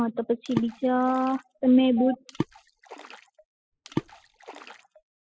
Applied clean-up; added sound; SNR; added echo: classical method spectral subtraction.